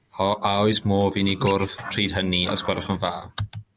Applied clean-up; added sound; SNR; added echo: none; Squeak; 17 dB; none.